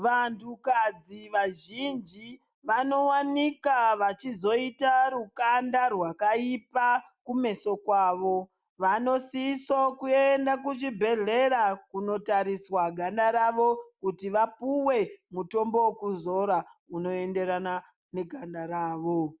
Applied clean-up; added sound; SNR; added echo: none; none; none; none.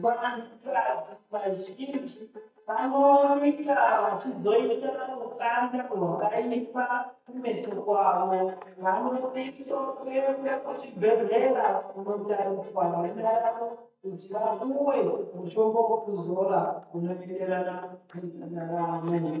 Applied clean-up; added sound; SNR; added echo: neural mask model DeepFilterNet 3.